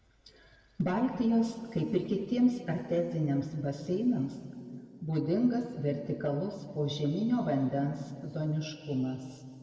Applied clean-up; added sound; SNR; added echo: none; none; none; reverberation time 2.3 s.